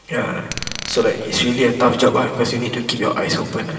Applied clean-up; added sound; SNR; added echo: none; Glass; 13 dB; reverberation time 2.0 s.